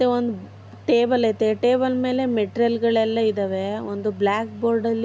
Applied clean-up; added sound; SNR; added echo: none; none; none; none.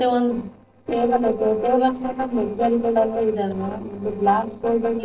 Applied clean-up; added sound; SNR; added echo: neural separator model SepFormer DNS4.